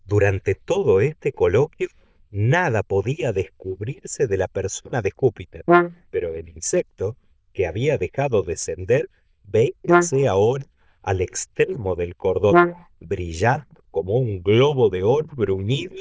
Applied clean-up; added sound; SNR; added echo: neural diffusion model UNIVERSE++.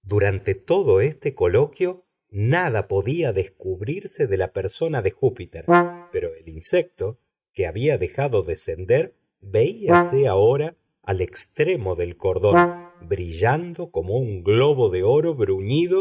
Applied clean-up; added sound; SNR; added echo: neural mask model RNNoise.